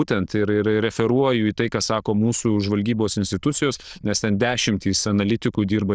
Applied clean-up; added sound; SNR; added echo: neural diffusion model UNIVERSE++.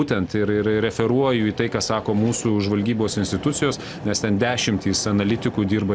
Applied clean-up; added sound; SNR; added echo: none; Vehicle; 16 dB; none.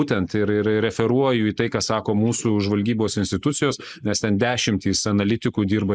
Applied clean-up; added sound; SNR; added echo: neural mask model Resemble Enhance denoiser.